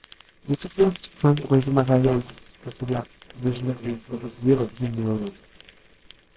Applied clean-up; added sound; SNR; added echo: neural separator model SepFormer WHAMR!.